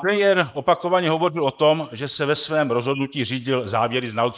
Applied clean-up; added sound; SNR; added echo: neural mask model Resemble Enhance denoiser.